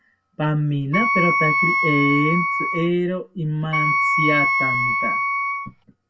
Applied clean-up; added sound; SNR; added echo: none; Wind instrument, woodwind instrument; -3 dB; reverberation time 0.2 s.